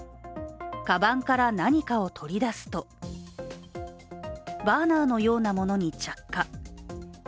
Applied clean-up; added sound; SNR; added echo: none; none; none; none.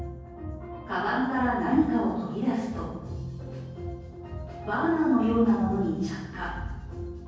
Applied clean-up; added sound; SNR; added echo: none; none; none; reverberation time 1.3 s.